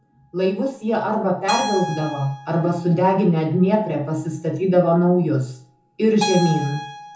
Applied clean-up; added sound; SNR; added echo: none; Keyboard (musical); 12 dB; reverberation time 0.7 s.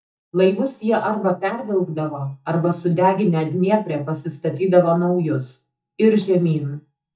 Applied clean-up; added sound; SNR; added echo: neural mask model DeepFilterNet 3.